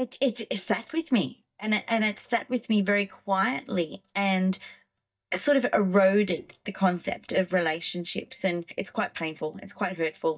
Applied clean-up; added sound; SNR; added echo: neural mask model DeepFilterNet 3.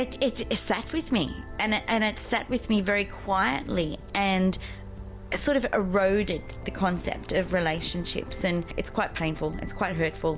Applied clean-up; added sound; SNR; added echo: none; none; none; none.